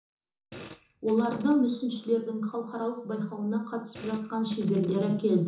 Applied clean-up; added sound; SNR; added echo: none; Fart; 19 dB; reverberation time 0.7 s.